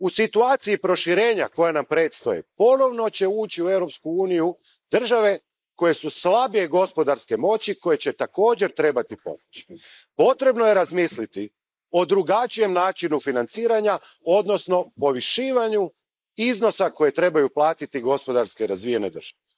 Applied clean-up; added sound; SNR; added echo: neural mask model Resemble Enhance denoiser.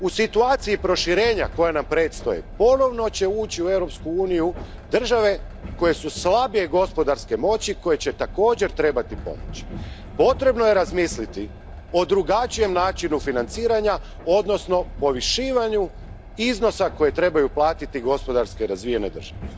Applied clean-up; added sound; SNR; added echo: none; Train; 14 dB; none.